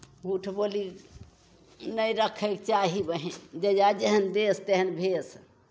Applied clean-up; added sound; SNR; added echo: none; none; none; none.